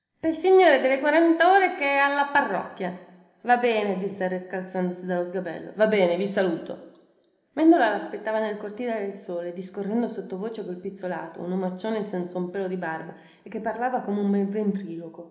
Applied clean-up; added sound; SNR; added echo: none; none; none; reverberation time 1.1 s.